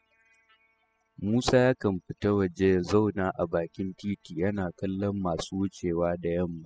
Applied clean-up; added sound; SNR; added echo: classical method spectral subtraction.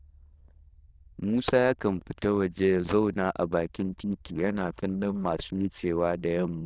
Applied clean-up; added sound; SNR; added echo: neural diffusion model UNIVERSE++.